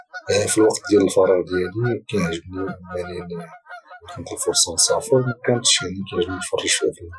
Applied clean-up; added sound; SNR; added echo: classical method Wiener filter.